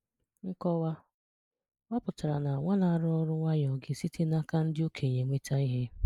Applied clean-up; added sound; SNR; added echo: neural mask model Resemble Enhance denoiser.